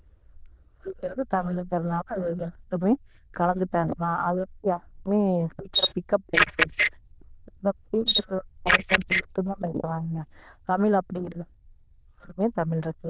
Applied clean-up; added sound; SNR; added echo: neural diffusion model UNIVERSE++.